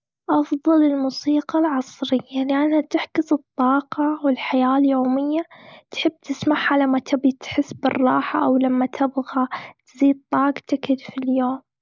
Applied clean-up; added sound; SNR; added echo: none; none; none; none.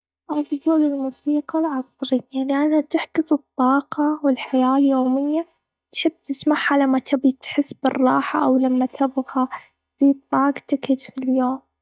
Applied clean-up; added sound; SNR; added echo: neural mask model DeepFilterNet 3.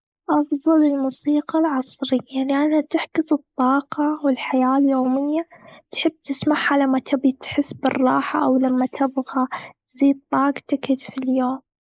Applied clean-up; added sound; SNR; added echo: neural mask model Resemble Enhance denoiser.